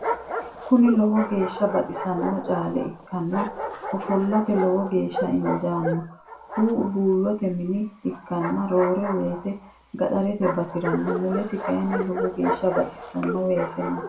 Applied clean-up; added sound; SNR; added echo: none; Bark; 8 dB; reverberation time 0.3 s.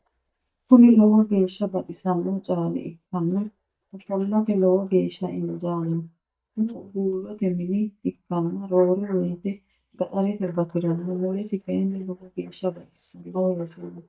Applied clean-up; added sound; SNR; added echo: neural mask model DeepFilterNet 3.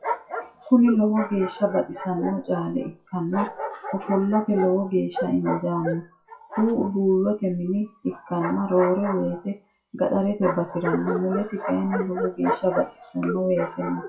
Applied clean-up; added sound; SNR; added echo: classical method WPE with log-MMSE.